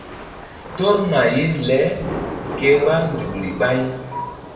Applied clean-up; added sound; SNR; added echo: none; Thunder / Rain; 11 dB; reverberation time 1.0 s.